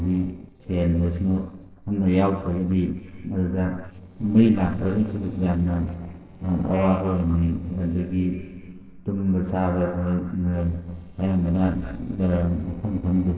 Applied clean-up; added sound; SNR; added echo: neural separator model SepFormer DNS4.